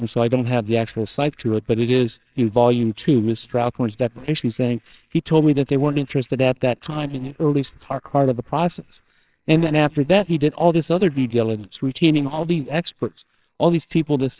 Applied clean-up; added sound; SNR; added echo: neural separator model SepFormer WHAMR!.